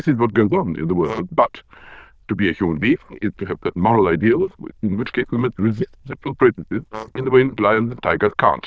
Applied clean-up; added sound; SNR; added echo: neural diffusion model UNIVERSE++.